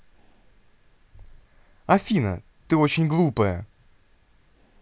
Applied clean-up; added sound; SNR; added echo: none; none; none; none.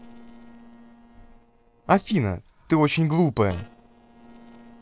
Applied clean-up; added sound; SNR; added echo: neural separator model SepFormer DNS4.